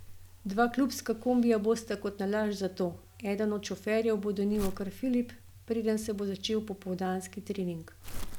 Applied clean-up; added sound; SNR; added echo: none; Crumpling, crinkling; 14 dB; none.